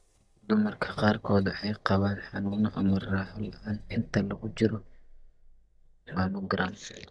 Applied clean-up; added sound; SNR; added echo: neural mask model DeepFilterNet 3.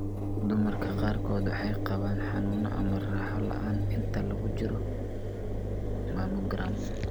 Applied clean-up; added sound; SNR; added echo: none; Engine; -3 dB; none.